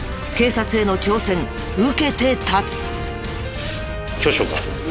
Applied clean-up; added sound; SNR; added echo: none; none; none; none.